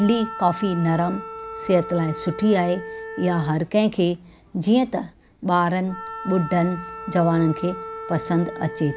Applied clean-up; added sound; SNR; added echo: none; Wind instrument, woodwind instrument; 13 dB; none.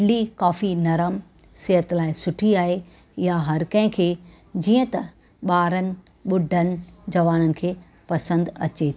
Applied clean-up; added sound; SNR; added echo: none; none; none; none.